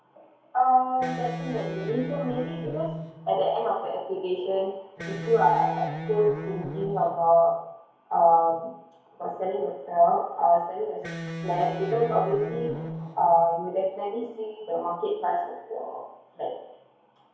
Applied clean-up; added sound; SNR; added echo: none; Electric guitar; 9 dB; reverberation time 2.2 s.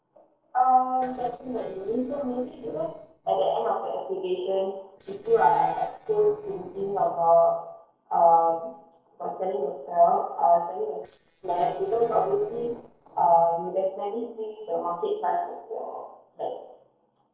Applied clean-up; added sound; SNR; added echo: neural separator model SepFormer DNS4.